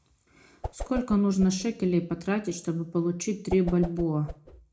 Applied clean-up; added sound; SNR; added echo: none; Whoosh, swoosh, swish; 11 dB; reverberation time 0.4 s.